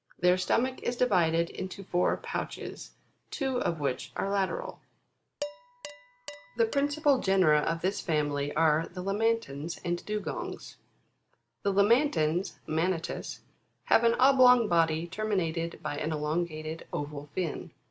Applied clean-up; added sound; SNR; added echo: none; Dishes, pots, and pans; 16 dB; none.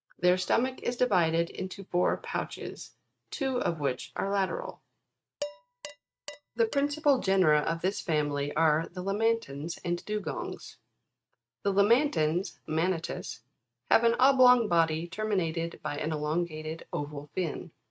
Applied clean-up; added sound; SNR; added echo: neural mask model RNNoise.